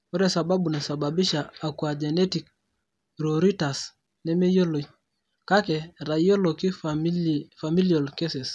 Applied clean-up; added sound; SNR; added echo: none; none; none; none.